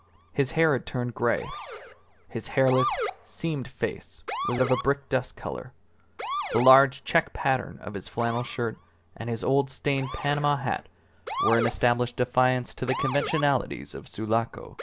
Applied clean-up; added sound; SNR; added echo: none; Motor vehicle (road) / Siren; 10 dB; none.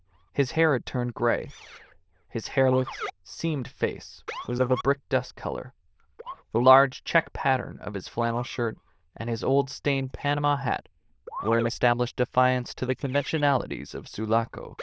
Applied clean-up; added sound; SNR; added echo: neural diffusion model UNIVERSE++.